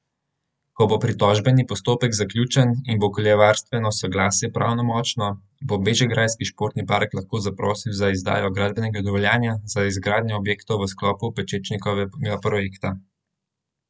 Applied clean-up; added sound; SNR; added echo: none; none; none; none.